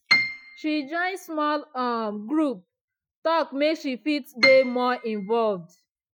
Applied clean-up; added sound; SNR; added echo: classical method Wiener filter.